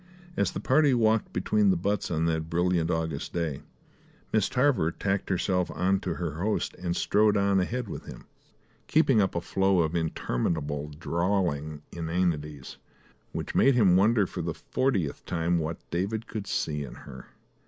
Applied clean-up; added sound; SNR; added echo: none; none; none; none.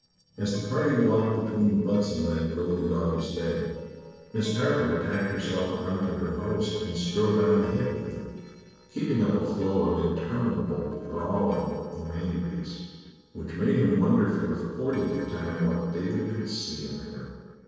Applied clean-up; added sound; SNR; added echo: neural separator model SepFormer DNS4.